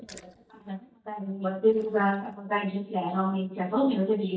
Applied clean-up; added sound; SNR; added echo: neural mask model DeepFilterNet 3.